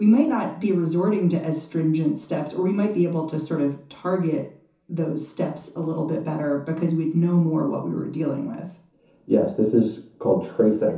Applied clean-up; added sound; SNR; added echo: none; none; none; reverberation time 0.9 s.